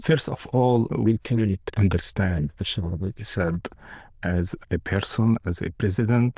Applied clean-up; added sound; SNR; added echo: neural diffusion model UNIVERSE++.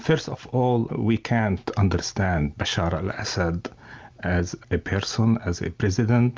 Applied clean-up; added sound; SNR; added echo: none; none; none; none.